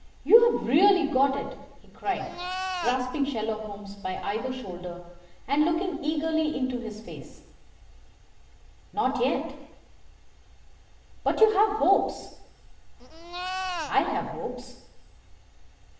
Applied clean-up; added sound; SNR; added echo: none; Livestock, farm animals, working animals; 6 dB; reverberation time 0.9 s.